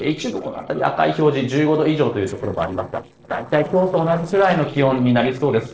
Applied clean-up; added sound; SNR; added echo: neural separator model SepFormer DNS4.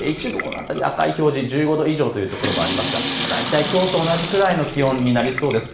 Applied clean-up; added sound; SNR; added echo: none; Sink (filling or washing) / Water tap, faucet; 4 dB; reverberation time 0.5 s.